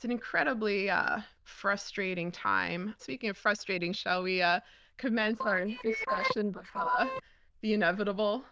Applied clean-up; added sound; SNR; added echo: neural diffusion model UNIVERSE++.